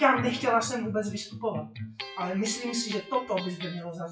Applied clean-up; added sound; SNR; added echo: classical method WPE with log-MMSE.